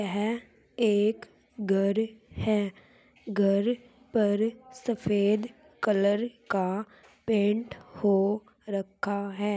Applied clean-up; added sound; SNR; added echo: none; none; none; none.